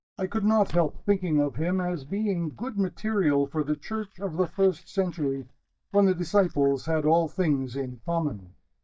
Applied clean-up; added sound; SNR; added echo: neural mask model DeepFilterNet 3.